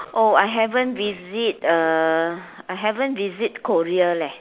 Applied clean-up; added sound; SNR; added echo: none; none; none; none.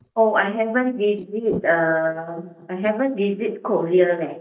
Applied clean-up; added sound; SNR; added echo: neural mask model DeepFilterNet 3.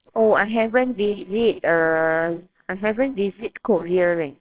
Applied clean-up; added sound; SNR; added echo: neural separator model SepFormer WHAMR!.